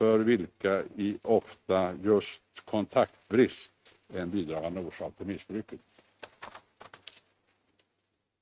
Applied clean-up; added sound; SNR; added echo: neural mask model RNNoise.